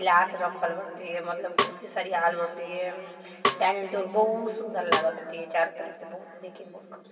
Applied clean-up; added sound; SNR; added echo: none; Snare drum; 4 dB; reverberation time 2.5 s.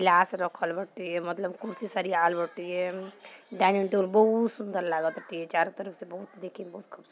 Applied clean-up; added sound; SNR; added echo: none; none; none; none.